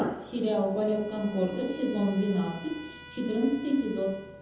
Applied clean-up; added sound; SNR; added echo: none; Trumpet; 19 dB; reverberation time 0.8 s.